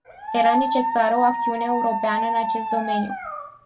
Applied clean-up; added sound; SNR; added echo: none; Dog; 2 dB; reverberation time 0.2 s.